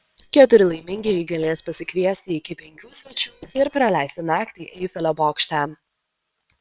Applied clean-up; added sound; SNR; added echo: neural separator model SepFormer WHAM!.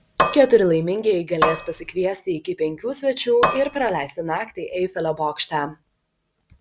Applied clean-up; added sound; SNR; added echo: none; Cutlery, silverware / Dishes, pots, and pans; 2 dB; none.